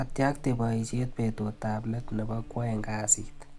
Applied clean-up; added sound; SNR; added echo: none; Buzz; 9 dB; none.